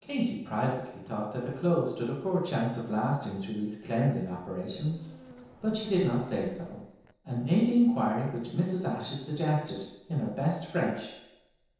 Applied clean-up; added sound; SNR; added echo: neural separator model SepFormer DNS4.